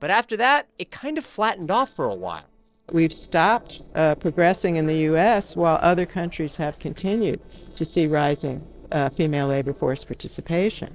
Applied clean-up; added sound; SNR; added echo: neural separator model SepFormer DNS4.